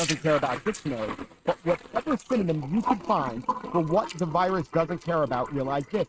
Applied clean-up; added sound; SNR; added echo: neural mask model RNNoise.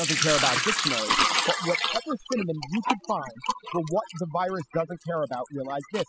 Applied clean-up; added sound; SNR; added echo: classical method spectral subtraction.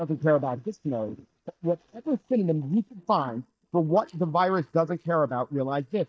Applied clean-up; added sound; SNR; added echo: neural mask model DeepFilterNet 3.